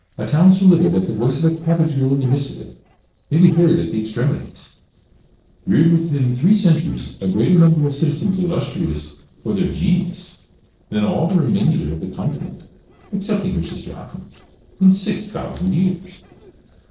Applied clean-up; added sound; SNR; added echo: neural separator model SepFormer DNS4.